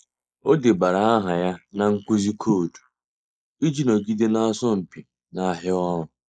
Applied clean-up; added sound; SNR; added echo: neural mask model Resemble Enhance denoiser.